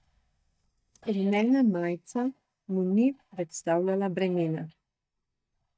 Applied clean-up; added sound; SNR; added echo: neural mask model DeepFilterNet 3.